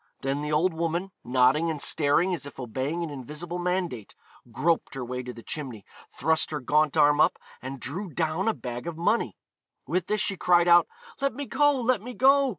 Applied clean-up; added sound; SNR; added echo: none; none; none; none.